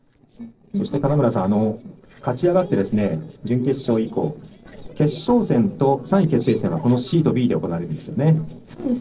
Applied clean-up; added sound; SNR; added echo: neural separator model SepFormer DNS4.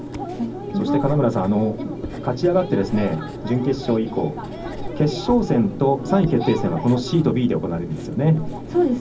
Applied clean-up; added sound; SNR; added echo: none; Writing; 15 dB; reverberation time 0.4 s.